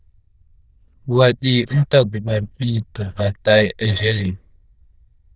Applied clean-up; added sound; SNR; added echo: neural diffusion model UNIVERSE++.